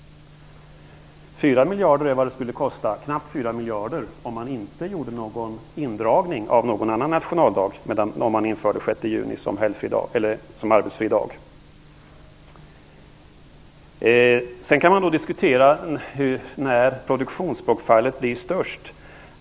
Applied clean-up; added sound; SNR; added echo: none; none; none; none.